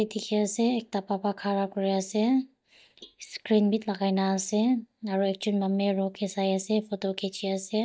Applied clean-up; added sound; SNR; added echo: neural mask model DeepFilterNet 3.